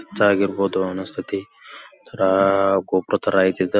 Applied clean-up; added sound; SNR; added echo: none; none; none; none.